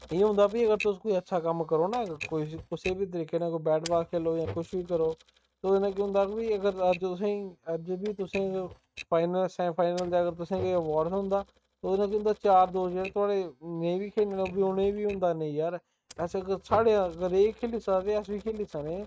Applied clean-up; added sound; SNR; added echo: neural mask model RNNoise.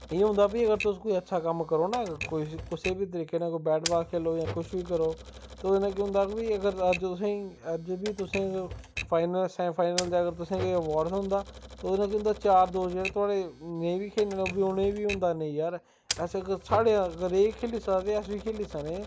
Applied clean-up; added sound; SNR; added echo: none; Typewriter; 13 dB; none.